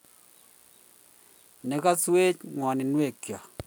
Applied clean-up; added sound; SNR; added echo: none; none; none; none.